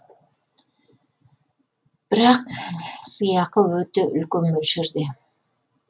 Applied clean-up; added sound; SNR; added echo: none; none; none; none.